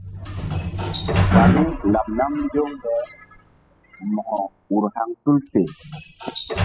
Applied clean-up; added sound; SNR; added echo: classical method spectral subtraction.